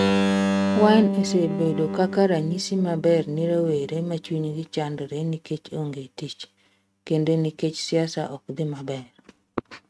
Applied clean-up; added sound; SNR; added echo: neural mask model RNNoise.